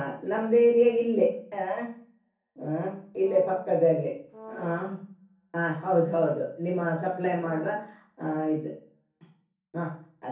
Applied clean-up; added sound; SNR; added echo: none; Brass instrument; 18 dB; reverberation time 0.6 s.